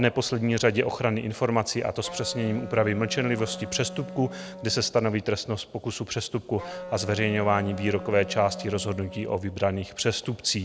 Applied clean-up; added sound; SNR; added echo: none; Wind instrument, woodwind instrument; 13 dB; none.